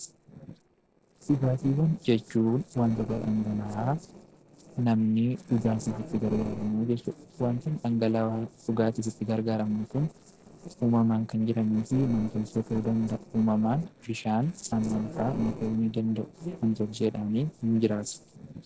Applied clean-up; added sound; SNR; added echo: neural separator model SepFormer DNS4.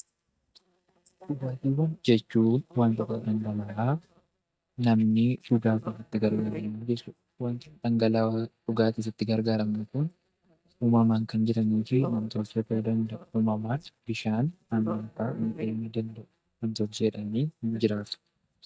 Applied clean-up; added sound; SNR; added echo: neural mask model DeepFilterNet 3.